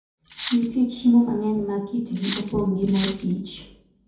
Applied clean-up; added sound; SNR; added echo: none; Cutlery, silverware; 13 dB; reverberation time 0.6 s.